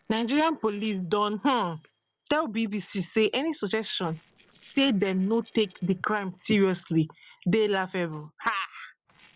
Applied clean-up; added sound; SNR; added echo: neural separator model SepFormer DNS4.